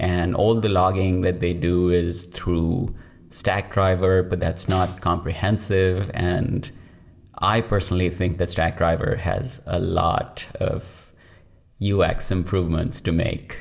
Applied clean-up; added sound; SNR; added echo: none; Snare drum; 20 dB; reverberation time 1.0 s.